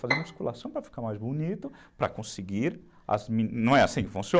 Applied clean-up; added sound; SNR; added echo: none; Bowed string instrument; 7 dB; none.